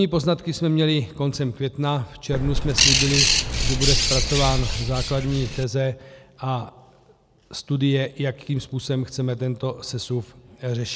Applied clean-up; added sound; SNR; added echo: none; Bird; -3 dB; none.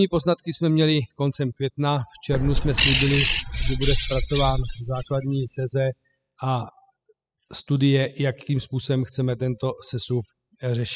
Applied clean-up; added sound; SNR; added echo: classical method spectral subtraction.